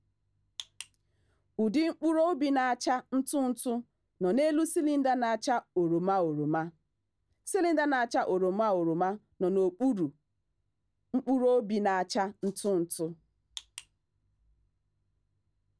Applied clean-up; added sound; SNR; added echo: none; none; none; none.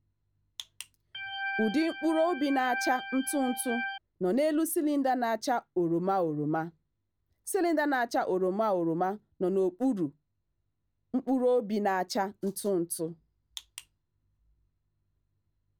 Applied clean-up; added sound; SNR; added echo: none; Organ; 6 dB; none.